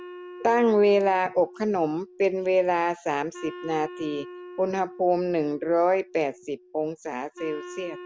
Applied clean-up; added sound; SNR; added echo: none; Wind instrument, woodwind instrument; 18 dB; none.